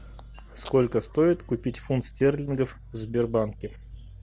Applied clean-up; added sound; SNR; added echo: none; Growling; 18 dB; none.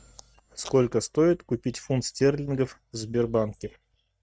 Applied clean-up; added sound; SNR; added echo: neural mask model RNNoise.